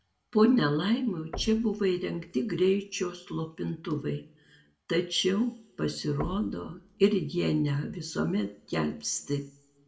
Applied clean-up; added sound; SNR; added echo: none; Knock; 18 dB; reverberation time 0.3 s.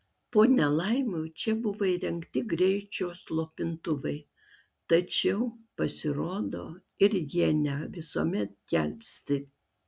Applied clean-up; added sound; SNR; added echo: none; none; none; none.